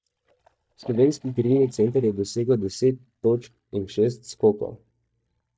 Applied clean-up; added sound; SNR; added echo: neural mask model DeepFilterNet 3.